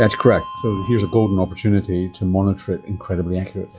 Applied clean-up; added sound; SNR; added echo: classical method log-MMSE.